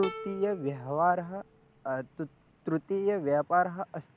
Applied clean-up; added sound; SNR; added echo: none; Plucked string instrument; 15 dB; none.